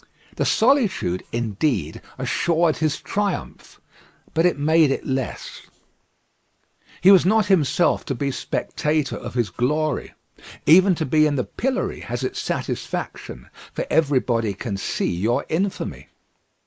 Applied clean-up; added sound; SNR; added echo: neural mask model Resemble Enhance denoiser.